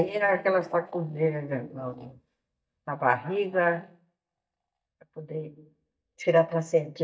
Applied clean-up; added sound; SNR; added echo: neural mask model DeepFilterNet 3.